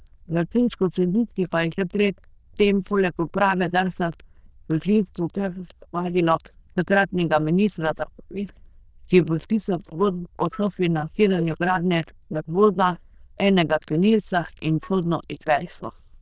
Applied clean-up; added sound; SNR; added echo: neural diffusion model UNIVERSE++.